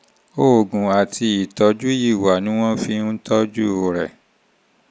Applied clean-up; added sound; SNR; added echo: none; none; none; none.